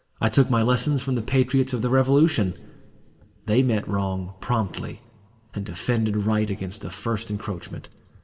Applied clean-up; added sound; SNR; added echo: none; none; none; reverberation time 1.3 s.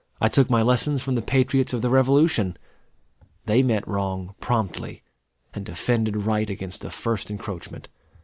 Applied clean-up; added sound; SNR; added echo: none; none; none; none.